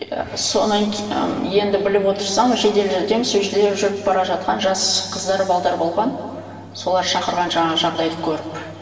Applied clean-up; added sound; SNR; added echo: none; none; none; reverberation time 2.3 s.